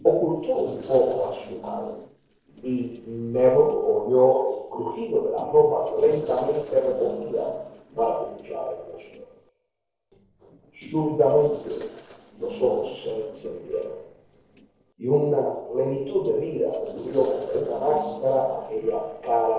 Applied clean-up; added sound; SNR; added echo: neural separator model SepFormer DNS4.